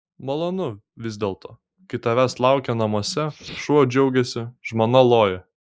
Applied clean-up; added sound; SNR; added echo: neural mask model Resemble Enhance denoiser.